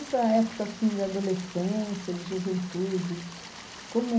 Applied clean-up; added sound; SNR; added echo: none; Stream; 16 dB; reverberation time 0.5 s.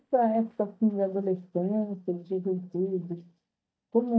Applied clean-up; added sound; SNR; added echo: neural mask model DeepFilterNet 3.